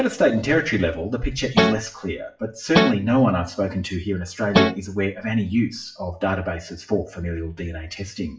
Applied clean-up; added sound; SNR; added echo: classical method WPE with log-MMSE.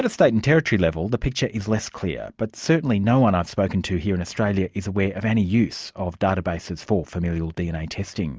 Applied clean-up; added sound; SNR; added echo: none; none; none; none.